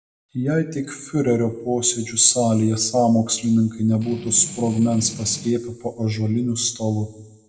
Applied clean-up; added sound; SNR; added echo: none; Strum; 15 dB; reverberation time 0.7 s.